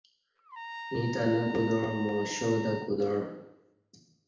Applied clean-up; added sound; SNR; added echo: none; Trumpet; 10 dB; reverberation time 0.8 s.